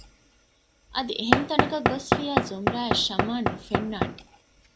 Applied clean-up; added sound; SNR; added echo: none; Knock / Wood; -5 dB; none.